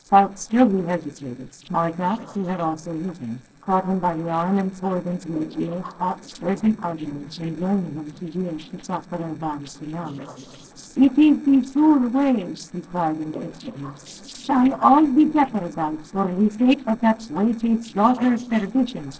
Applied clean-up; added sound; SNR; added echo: neural separator model SepFormer DNS4.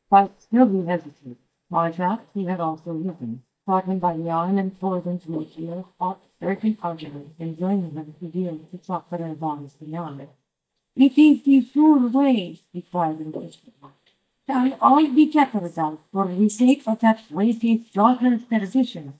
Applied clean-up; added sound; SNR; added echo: neural mask model DeepFilterNet 3.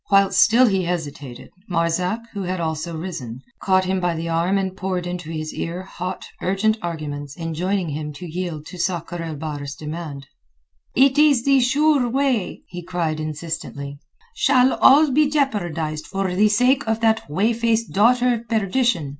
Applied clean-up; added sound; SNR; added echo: none; none; none; none.